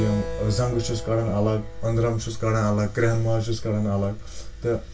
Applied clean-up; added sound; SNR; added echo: none; Keyboard (musical); 16 dB; reverberation time 0.2 s.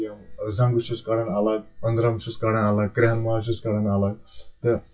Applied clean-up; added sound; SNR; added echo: classical method WPE with log-MMSE.